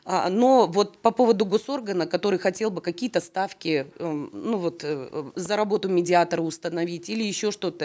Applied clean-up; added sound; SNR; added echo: none; none; none; none.